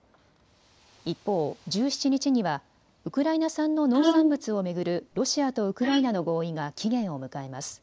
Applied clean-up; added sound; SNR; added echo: neural mask model Resemble Enhance denoiser.